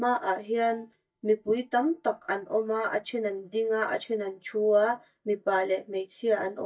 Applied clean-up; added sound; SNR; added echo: neural mask model DeepFilterNet 3.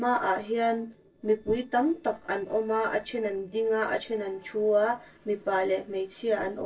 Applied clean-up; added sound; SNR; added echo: neural separator model SepFormer DNS4.